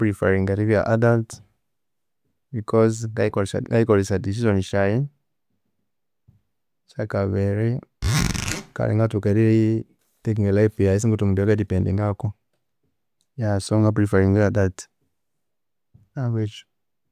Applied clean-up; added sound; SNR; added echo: none; Zipper (clothing); 3 dB; none.